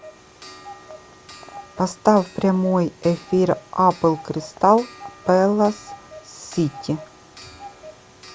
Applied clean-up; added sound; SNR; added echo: none; Clock; 20 dB; none.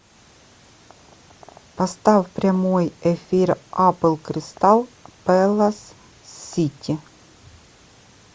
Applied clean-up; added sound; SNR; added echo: none; none; none; none.